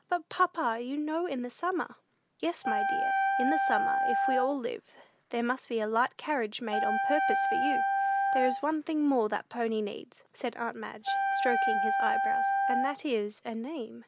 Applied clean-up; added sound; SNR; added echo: none; Wind instrument, woodwind instrument; -2 dB; none.